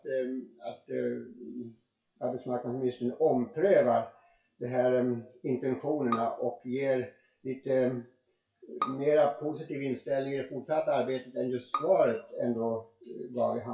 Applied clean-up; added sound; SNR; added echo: classical method WPE with log-MMSE.